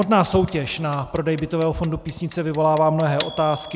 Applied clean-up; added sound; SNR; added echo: none; Clock; 17 dB; none.